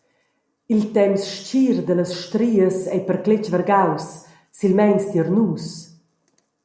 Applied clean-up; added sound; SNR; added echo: none; none; none; none.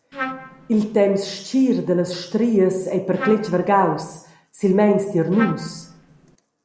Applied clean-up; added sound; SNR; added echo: none; Trumpet; 12 dB; none.